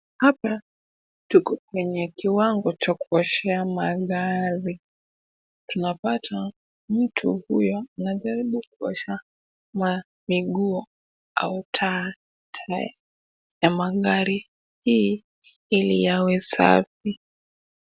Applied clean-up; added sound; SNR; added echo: none; none; none; none.